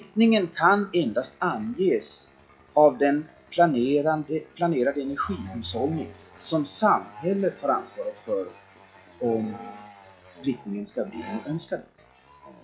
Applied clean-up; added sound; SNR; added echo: classical method WPE with log-MMSE.